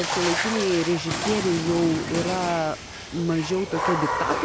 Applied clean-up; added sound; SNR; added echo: none; Water / Splash, splatter; 3 dB; none.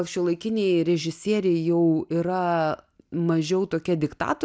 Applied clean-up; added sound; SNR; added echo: none; none; none; none.